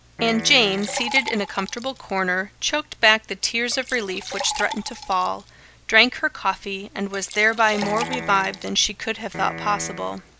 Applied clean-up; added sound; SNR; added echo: none; Piano + Liquid; 12 dB; none.